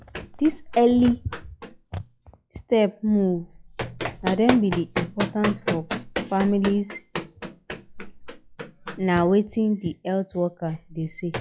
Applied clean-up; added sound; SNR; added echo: classical method log-MMSE.